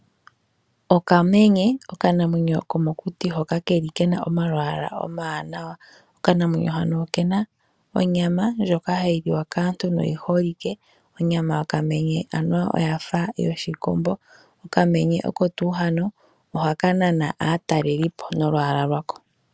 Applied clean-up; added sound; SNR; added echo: none; none; none; none.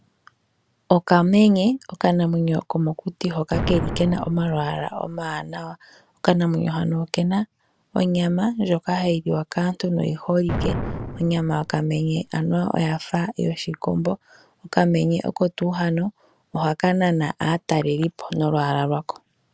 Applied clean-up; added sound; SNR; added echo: none; Explosion; 7 dB; none.